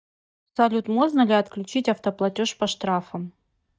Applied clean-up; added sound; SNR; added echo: neural mask model DeepFilterNet 3.